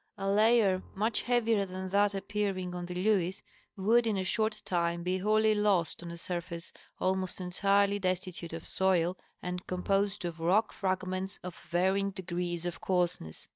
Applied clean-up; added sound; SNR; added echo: neural mask model DeepFilterNet 3.